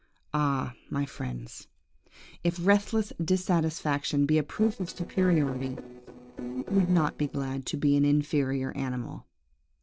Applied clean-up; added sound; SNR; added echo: neural separator model SepFormer DNS4.